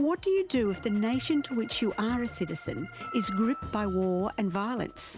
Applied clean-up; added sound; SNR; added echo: none; Acoustic guitar + Organ; 15 dB; none.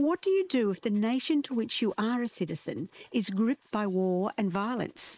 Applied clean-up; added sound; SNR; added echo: neural mask model Resemble Enhance denoiser.